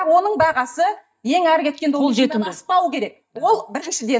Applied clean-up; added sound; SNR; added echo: neural mask model DeepFilterNet 3.